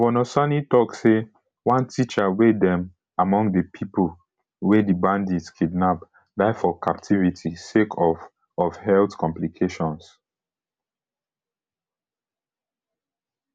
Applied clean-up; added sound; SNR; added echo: none; none; none; none.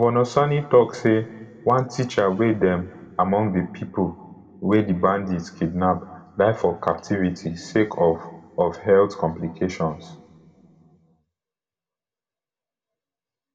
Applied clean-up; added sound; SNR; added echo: none; none; none; reverberation time 1.2 s.